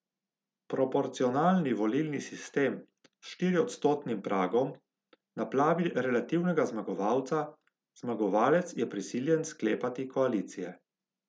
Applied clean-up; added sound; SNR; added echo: none; none; none; none.